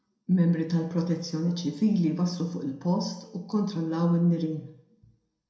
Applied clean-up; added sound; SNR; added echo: none; none; none; reverberation time 0.5 s.